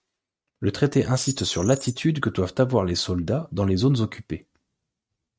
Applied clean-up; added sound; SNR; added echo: neural mask model RNNoise.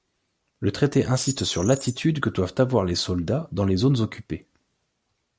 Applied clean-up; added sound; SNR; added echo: none; Bird; 16 dB; none.